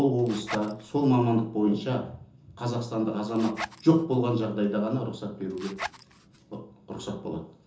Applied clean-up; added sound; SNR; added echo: none; Zipper (clothing); 13 dB; reverberation time 0.6 s.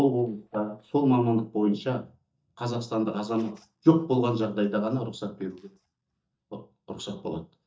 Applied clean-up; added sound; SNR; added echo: neural mask model DeepFilterNet 3.